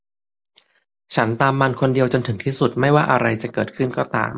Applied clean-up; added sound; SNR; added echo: none; none; none; none.